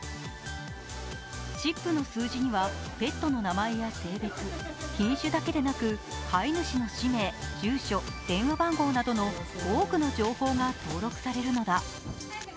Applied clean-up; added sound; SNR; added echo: none; none; none; none.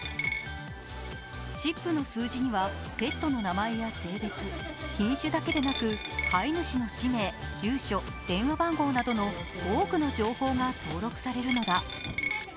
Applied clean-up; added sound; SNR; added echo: none; Coin (dropping); 9 dB; none.